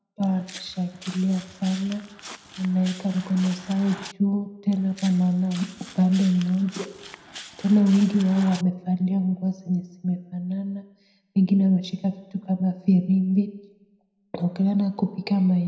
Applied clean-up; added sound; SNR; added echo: none; Walk, footsteps; 18 dB; reverberation time 0.8 s.